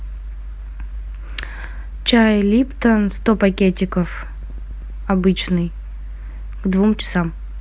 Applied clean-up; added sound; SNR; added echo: none; none; none; none.